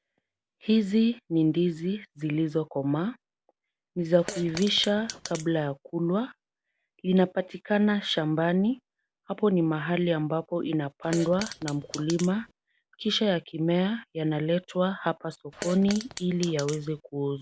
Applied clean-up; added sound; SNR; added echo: none; Fart; 12 dB; none.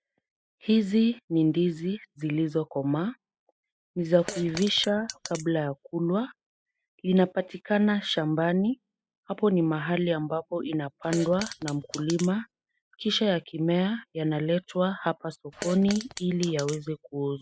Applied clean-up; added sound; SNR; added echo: classical method spectral subtraction.